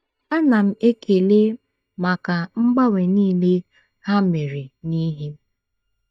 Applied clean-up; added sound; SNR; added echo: neural mask model DeepFilterNet 3.